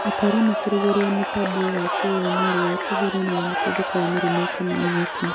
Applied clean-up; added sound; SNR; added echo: none; Crowd / Cheering; 2 dB; none.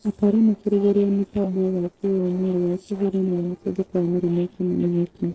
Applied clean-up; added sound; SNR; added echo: neural separator model SepFormer DNS4.